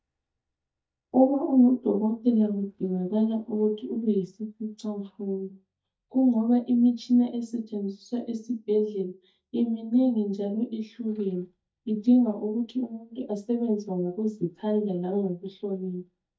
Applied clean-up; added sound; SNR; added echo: neural mask model DeepFilterNet 3.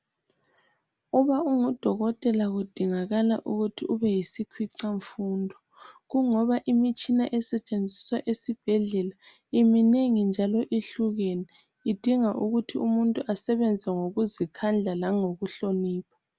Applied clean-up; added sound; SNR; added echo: none; none; none; none.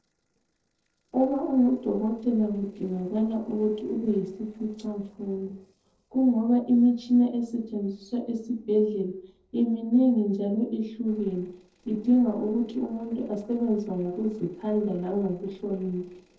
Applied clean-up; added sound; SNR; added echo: neural separator model SepFormer DNS4.